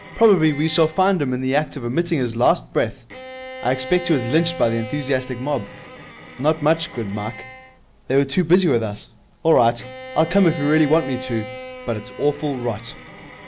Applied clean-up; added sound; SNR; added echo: none; Bowed string instrument; 15 dB; none.